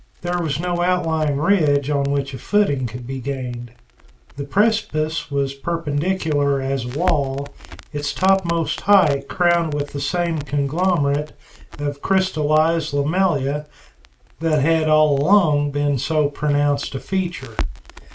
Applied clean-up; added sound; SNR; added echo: none; Crackle; 15 dB; reverberation time 0.2 s.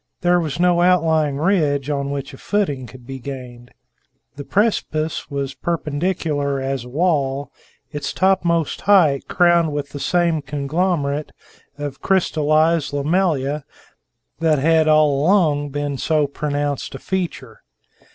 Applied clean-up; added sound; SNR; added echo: none; none; none; none.